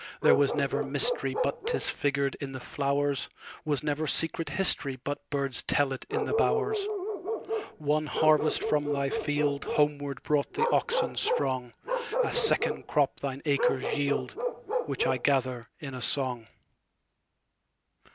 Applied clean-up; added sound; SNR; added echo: none; Bark; 3 dB; none.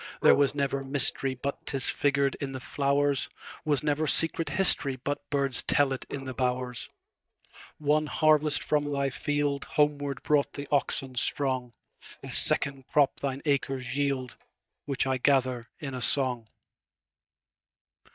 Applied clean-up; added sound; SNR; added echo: neural mask model DeepFilterNet 3.